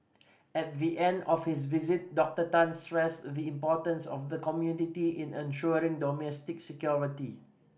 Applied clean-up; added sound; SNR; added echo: none; none; none; none.